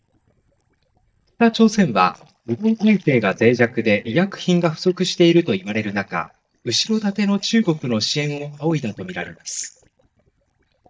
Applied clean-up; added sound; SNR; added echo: neural mask model DeepFilterNet 3.